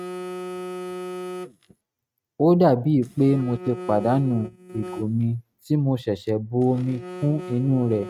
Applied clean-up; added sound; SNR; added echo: neural mask model RNNoise.